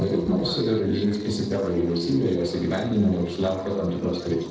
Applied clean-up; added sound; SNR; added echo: neural separator model SepFormer DNS4.